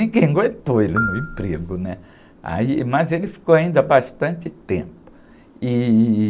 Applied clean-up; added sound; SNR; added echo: none; Marimba, xylophone; 11 dB; none.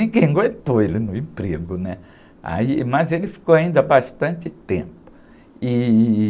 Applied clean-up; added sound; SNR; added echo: none; none; none; none.